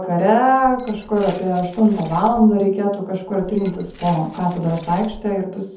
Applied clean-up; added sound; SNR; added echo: none; Glass; 18 dB; reverberation time 0.7 s.